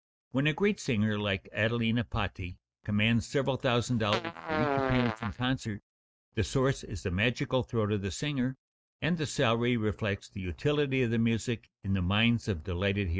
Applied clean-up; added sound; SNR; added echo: neural mask model RNNoise.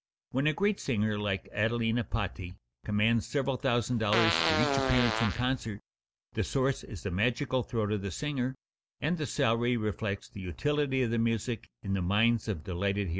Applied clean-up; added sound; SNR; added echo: none; Fart; 0 dB; none.